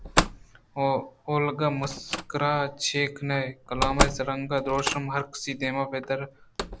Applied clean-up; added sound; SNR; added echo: none; Slam; 3 dB; none.